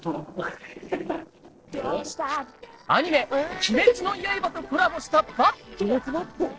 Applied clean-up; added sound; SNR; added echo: neural separator model SepFormer DNS4.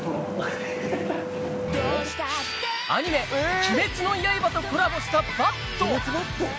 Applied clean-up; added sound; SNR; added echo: none; none; none; none.